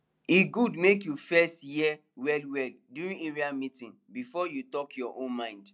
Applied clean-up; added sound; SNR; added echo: none; none; none; none.